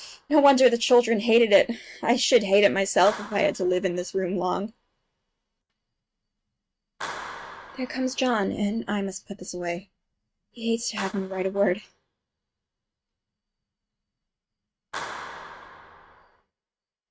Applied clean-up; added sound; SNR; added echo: neural mask model RNNoise.